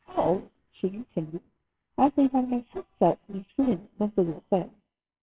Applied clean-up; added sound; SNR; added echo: neural separator model SepFormer WHAMR!.